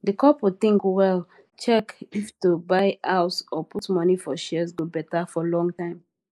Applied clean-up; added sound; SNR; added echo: neural mask model Resemble Enhance denoiser.